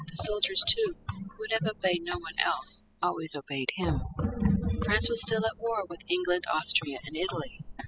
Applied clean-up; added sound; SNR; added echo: classical method spectral subtraction.